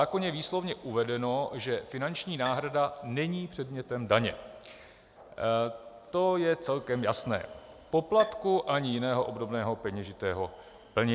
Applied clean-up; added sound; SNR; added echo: none; Bowed string instrument; 17 dB; none.